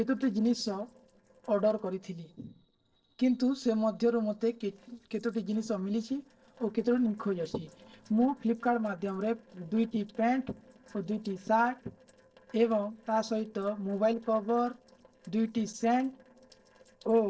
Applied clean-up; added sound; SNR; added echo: neural separator model SepFormer DNS4.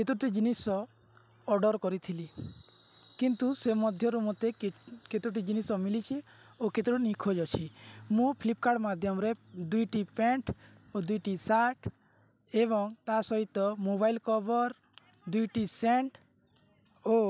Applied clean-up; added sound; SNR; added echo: none; none; none; none.